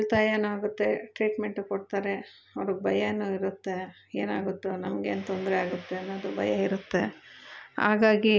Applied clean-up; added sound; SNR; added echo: none; none; none; none.